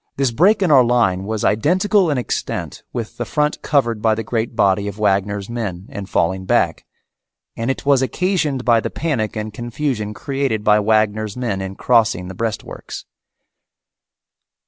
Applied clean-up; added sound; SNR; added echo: none; none; none; none.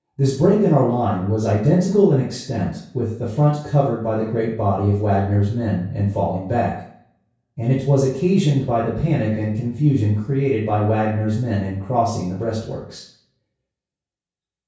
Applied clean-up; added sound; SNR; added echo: none; none; none; reverberation time 0.6 s.